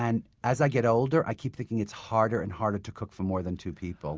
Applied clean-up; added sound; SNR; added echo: none; none; none; none.